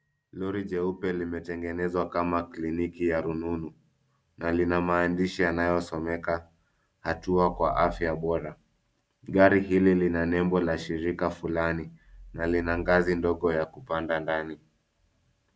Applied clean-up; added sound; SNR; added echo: none; none; none; none.